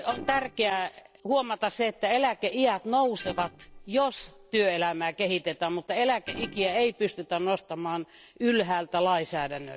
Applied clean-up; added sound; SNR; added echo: neural separator model SepFormer DNS4.